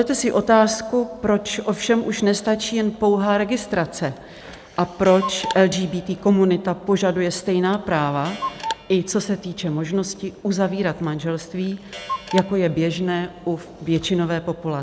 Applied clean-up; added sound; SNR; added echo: none; Clock; 14 dB; none.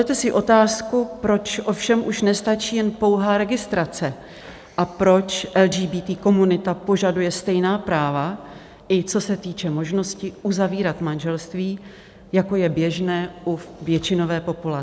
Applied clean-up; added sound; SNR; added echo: none; none; none; none.